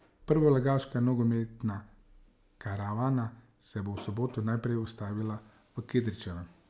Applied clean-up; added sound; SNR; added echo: none; none; none; none.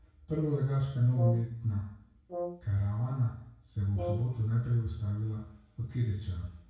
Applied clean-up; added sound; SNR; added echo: none; Brass instrument; 10 dB; reverberation time 0.6 s.